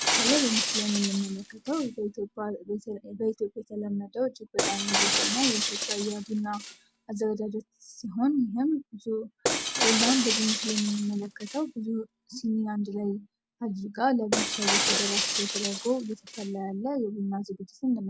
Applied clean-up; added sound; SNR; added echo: none; Shatter; 1 dB; none.